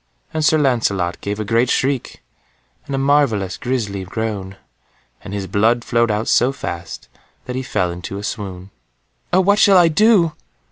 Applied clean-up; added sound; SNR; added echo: none; none; none; none.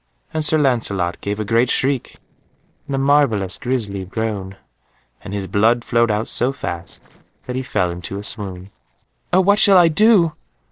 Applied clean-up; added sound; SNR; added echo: neural separator model SepFormer DNS4.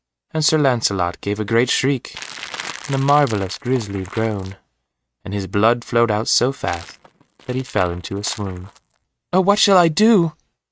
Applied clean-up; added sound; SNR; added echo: neural mask model RNNoise.